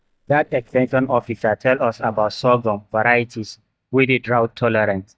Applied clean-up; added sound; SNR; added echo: neural mask model DeepFilterNet 3.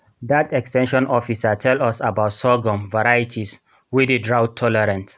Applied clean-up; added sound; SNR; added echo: none; none; none; none.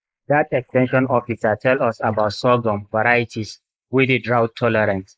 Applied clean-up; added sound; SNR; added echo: neural mask model Resemble Enhance denoiser.